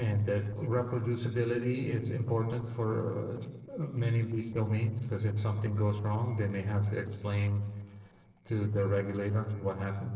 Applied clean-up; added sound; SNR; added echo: neural separator model SepFormer DNS4.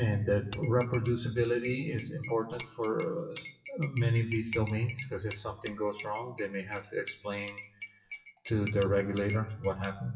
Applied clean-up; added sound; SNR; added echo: classical method WPE with log-MMSE.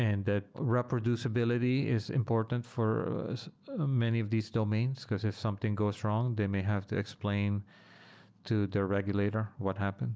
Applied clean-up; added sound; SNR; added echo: none; none; none; none.